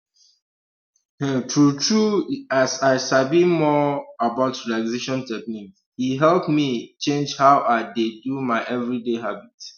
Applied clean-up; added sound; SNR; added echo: none; none; none; none.